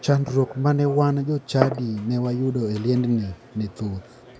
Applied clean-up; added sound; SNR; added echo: none; Glass; 13 dB; none.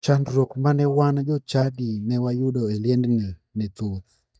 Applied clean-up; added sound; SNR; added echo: neural mask model DeepFilterNet 3.